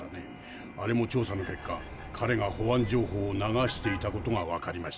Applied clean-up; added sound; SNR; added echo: none; Car passing by; 10 dB; none.